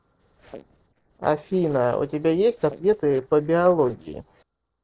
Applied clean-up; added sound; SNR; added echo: neural separator model SepFormer DNS4.